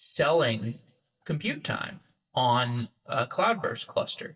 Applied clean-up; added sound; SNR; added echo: neural mask model DeepFilterNet 3.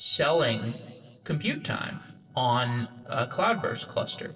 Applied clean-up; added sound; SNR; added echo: neural separator model SepFormer DNS4.